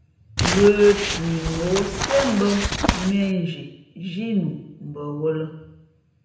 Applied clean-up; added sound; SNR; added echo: none; Crumpling, crinkling; 3 dB; reverberation time 0.8 s.